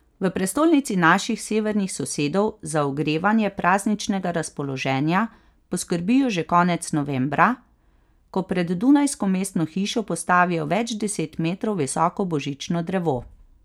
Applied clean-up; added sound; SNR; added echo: none; none; none; none.